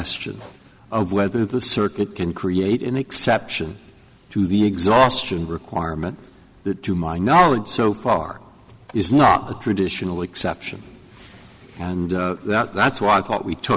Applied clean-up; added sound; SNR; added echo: none; none; none; none.